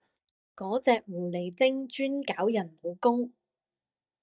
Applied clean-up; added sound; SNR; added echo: neural mask model DeepFilterNet 3.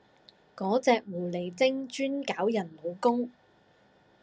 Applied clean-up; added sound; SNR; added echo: none; none; none; none.